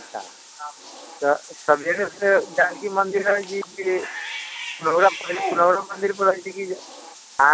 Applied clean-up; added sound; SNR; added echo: none; Bathtub (filling or washing) / Cat; 14 dB; none.